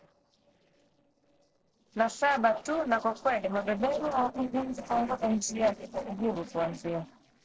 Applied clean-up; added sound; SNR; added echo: neural separator model SepFormer DNS4.